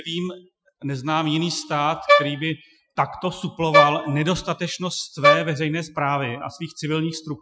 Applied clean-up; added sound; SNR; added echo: classical method Wiener filter.